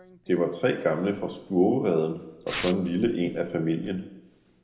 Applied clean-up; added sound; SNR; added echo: none; Tearing; 18 dB; reverberation time 0.9 s.